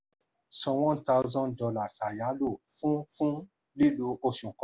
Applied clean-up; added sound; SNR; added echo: none; none; none; none.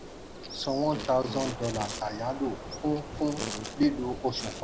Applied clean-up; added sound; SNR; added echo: none; Insect; 7 dB; none.